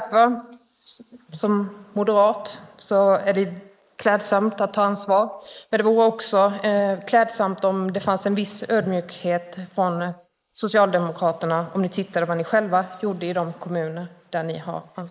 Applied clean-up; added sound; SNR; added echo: neural mask model Resemble Enhance denoiser.